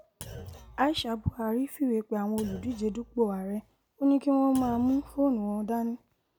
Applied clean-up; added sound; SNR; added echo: none; Thump, thud; 19 dB; none.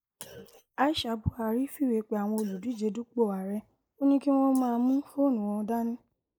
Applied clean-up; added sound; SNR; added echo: neural mask model Resemble Enhance denoiser.